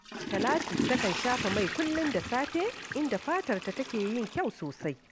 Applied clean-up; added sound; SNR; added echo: none; Toilet flush / Water; 5 dB; none.